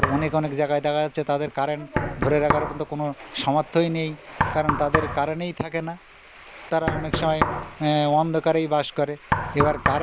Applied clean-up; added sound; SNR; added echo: none; Knock; 5 dB; none.